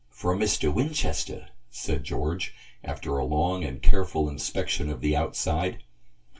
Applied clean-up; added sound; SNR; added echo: none; none; none; reverberation time 0.1 s.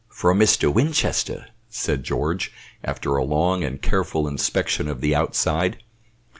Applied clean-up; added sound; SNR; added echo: none; none; none; none.